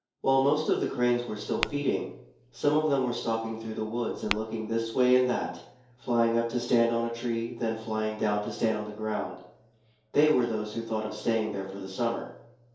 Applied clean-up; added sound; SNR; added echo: none; Tap / Glass; 13 dB; reverberation time 2.4 s.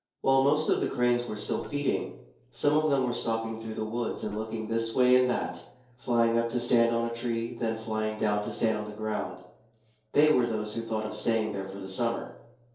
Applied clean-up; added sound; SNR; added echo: neural separator model SepFormer DNS4.